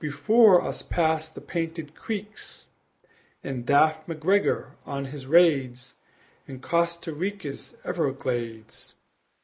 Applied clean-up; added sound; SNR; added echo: neural mask model Resemble Enhance denoiser.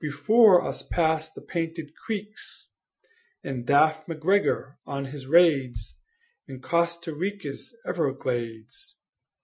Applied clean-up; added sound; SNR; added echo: classical method Wiener filter.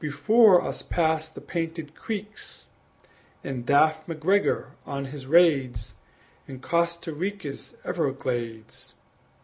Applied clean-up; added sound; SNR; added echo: none; Bass drum; 16 dB; none.